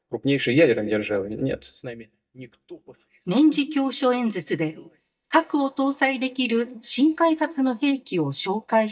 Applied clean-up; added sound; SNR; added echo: neural mask model DeepFilterNet 3.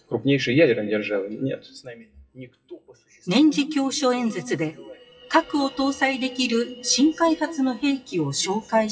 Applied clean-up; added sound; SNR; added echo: classical method WPE with log-MMSE.